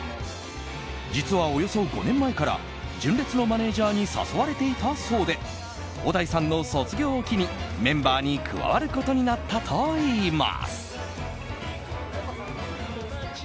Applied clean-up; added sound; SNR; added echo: none; none; none; none.